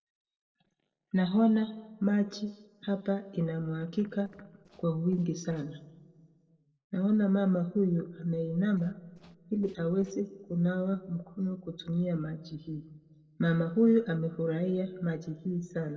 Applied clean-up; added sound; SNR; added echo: neural separator model SepFormer DNS4.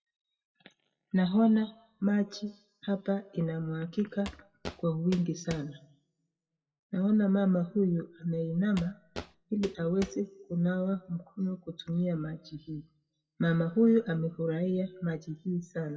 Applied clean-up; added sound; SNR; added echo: classical method WPE with log-MMSE.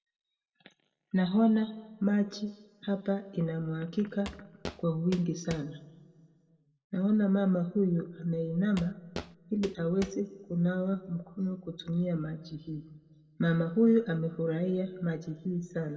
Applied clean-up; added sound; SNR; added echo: none; Walk, footsteps; 13 dB; reverberation time 1.2 s.